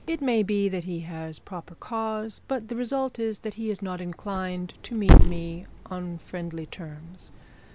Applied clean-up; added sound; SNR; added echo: none; Thump, thud; -5 dB; none.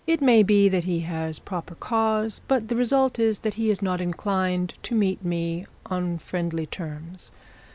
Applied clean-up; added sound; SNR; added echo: none; none; none; none.